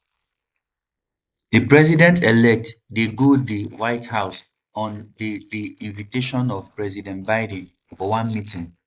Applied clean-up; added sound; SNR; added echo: neural mask model Resemble Enhance denoiser.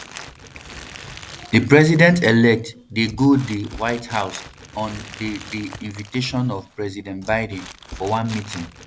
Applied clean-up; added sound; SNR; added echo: none; Crumpling, crinkling; 18 dB; none.